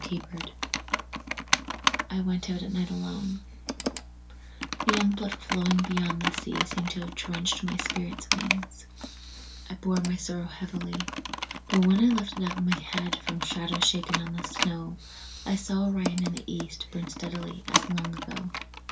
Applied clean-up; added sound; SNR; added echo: none; Computer keyboard; 3 dB; reverberation time 0.2 s.